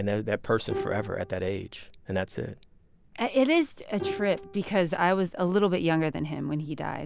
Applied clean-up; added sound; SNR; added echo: none; Bowed string instrument; 13 dB; none.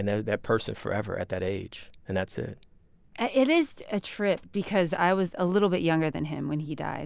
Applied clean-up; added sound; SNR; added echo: none; none; none; none.